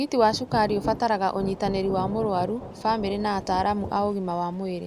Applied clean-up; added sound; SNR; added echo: none; Thunder / Rain; 11 dB; none.